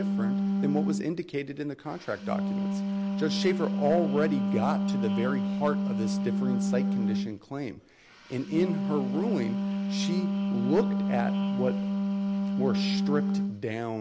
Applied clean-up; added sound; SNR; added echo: none; Wind instrument, woodwind instrument; -3 dB; none.